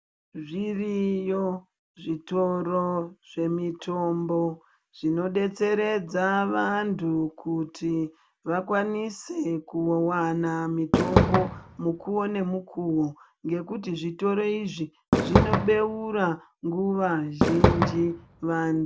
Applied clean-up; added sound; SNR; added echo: none; Fireworks; -2 dB; none.